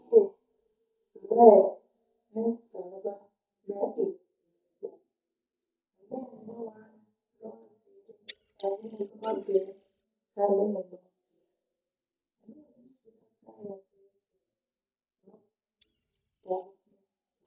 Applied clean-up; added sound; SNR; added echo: neural mask model DeepFilterNet 3.